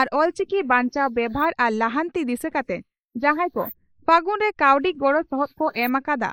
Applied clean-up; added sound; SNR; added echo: neural mask model Resemble Enhance denoiser.